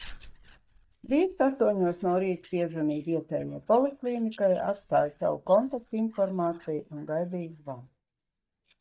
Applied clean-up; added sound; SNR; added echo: neural mask model DeepFilterNet 3.